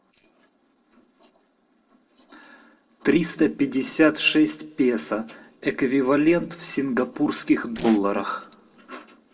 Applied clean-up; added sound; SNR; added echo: neural separator model SepFormer DNS4.